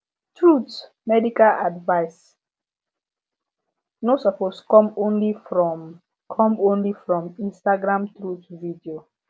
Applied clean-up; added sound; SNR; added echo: none; none; none; none.